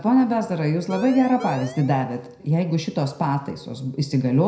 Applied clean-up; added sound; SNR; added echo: none; Siren; 13 dB; reverberation time 0.4 s.